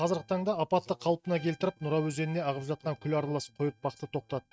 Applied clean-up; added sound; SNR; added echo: neural mask model RNNoise.